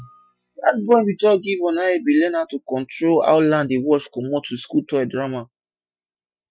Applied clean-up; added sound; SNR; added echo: classical method Wiener filter.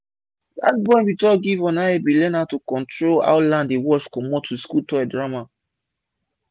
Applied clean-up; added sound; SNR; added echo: none; none; none; none.